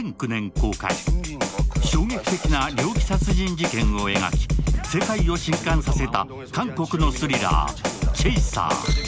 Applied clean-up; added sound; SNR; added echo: none; Drum kit; -2 dB; none.